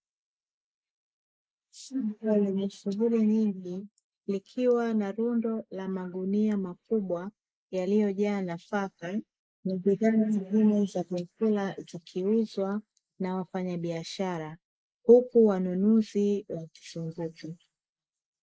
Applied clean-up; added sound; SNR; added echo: neural mask model Resemble Enhance denoiser.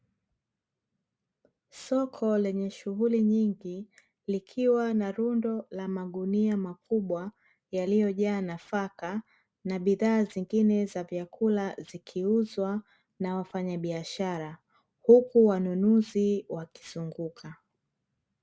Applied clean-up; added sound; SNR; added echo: none; none; none; none.